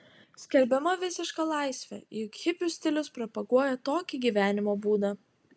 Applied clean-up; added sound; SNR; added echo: none; none; none; none.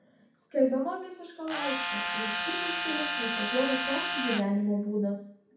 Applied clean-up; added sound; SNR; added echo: none; Tools; -2 dB; reverberation time 0.6 s.